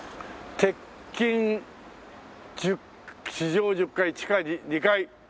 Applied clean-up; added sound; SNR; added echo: none; none; none; none.